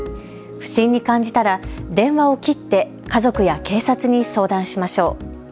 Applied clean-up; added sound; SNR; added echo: none; none; none; none.